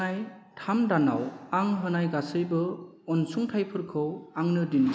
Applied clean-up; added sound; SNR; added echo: none; none; none; none.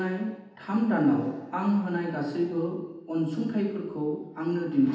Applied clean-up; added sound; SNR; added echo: none; none; none; reverberation time 0.8 s.